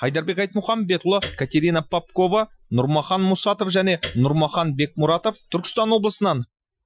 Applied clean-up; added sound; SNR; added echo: classical method Wiener filter.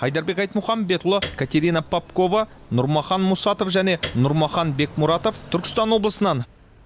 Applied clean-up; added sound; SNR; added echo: none; Piano; 18 dB; none.